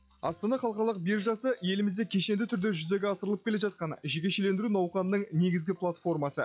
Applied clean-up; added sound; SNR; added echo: classical method log-MMSE.